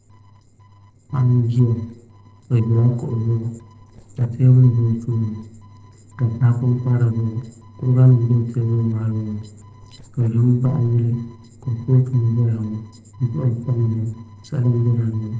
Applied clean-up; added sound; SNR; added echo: neural separator model SepFormer DNS4.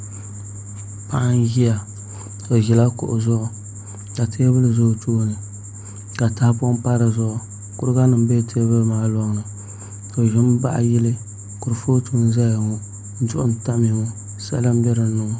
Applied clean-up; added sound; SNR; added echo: none; none; none; none.